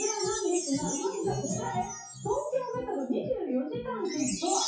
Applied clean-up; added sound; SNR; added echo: classical method WPE with log-MMSE.